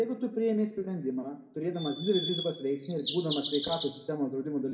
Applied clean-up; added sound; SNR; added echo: none; Bird vocalization, bird call, bird song; 0 dB; reverberation time 0.9 s.